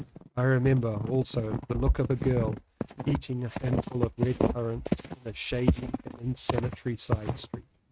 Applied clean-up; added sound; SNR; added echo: neural mask model RNNoise.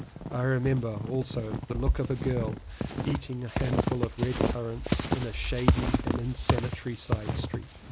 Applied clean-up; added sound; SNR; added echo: none; Squeak / Walk, footsteps; -2 dB; none.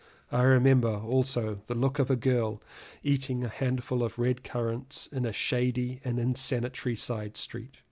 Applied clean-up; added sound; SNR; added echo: none; none; none; none.